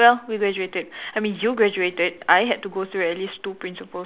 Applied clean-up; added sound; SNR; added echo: none; none; none; none.